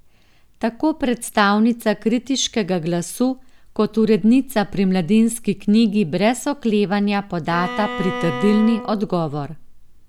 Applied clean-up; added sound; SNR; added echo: none; Bowed string instrument; 10 dB; none.